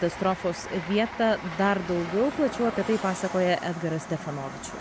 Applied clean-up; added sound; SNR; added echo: none; Train; 10 dB; none.